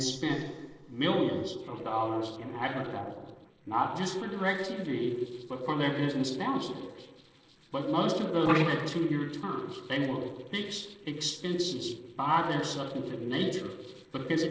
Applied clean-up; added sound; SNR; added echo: neural separator model SepFormer DNS4.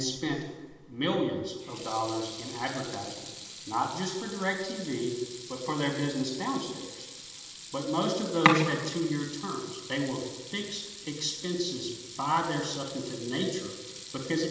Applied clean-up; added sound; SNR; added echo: none; Sink (filling or washing) / Water tap, faucet; 13 dB; reverberation time 1.1 s.